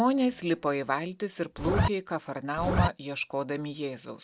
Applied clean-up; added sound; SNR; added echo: none; Zipper (clothing); -5 dB; none.